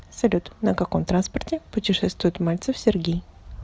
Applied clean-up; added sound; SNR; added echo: none; none; none; none.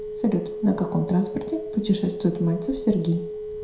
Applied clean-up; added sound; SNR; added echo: none; Telephone; 8 dB; reverberation time 0.6 s.